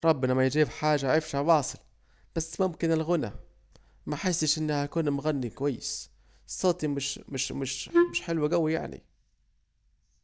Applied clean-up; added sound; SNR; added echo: neural mask model DeepFilterNet 3.